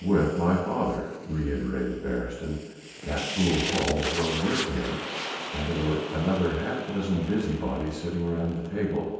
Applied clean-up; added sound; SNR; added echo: none; Fire; 9 dB; reverberation time 1.2 s.